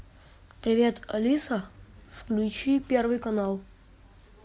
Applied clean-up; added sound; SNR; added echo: none; none; none; none.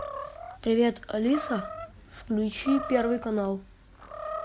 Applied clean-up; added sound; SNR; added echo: none; Animal; 11 dB; none.